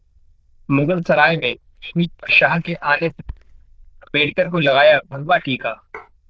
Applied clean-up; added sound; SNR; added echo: neural diffusion model UNIVERSE++.